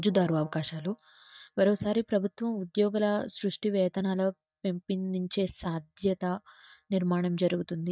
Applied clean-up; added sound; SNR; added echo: neural mask model DeepFilterNet 3.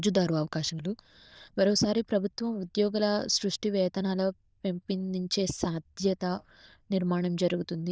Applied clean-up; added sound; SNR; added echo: neural diffusion model UNIVERSE++.